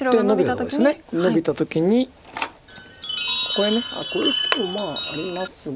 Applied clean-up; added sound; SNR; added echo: none; Chime; 1 dB; none.